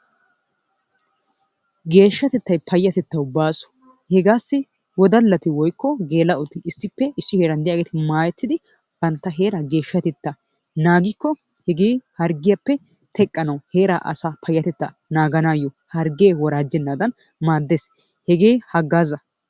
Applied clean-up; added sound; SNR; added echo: none; none; none; none.